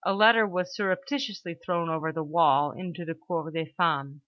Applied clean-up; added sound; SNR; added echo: none; none; none; none.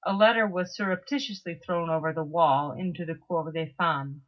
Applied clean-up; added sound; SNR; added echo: none; none; none; reverberation time 0.4 s.